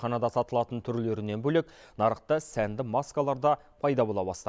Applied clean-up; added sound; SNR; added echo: none; none; none; none.